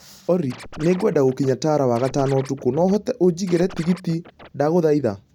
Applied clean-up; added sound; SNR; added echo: none; Scratching (performance technique); 19 dB; none.